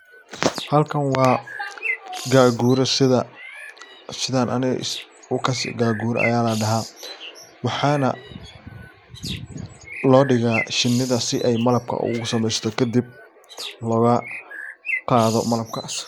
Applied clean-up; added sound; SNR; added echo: none; Bird; 13 dB; none.